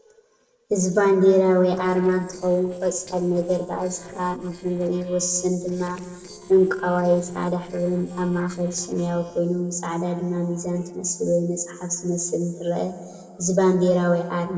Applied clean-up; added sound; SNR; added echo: neural separator model SepFormer DNS4.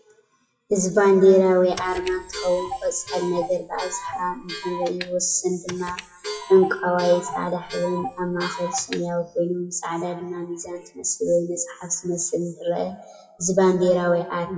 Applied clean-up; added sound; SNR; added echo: classical method WPE with log-MMSE.